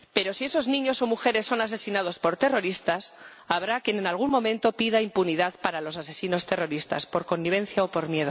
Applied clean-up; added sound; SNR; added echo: none; none; none; none.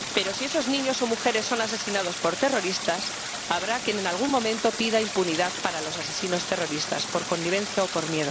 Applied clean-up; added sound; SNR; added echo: none; Stream; 6 dB; none.